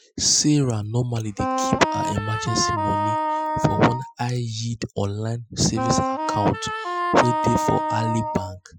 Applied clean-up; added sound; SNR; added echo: classical method Wiener filter.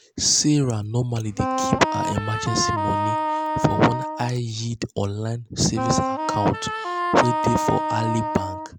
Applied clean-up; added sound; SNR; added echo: none; Wind instrument, woodwind instrument; 2 dB; none.